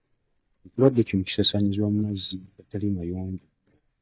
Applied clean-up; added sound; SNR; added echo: neural mask model DeepFilterNet 3.